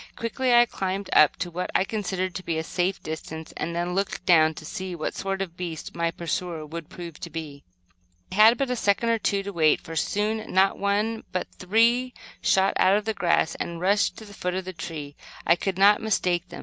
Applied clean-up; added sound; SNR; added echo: none; none; none; none.